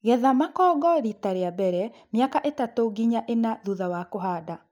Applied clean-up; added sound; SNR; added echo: none; none; none; none.